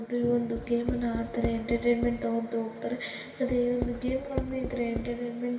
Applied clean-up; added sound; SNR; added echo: none; Writing; 8 dB; reverberation time 2.5 s.